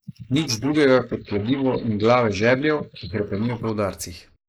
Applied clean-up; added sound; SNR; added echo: neural mask model Resemble Enhance denoiser.